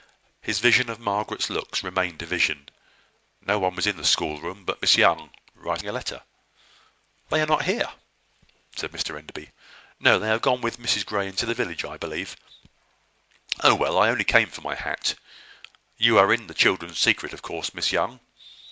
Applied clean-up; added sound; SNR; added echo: none; none; none; none.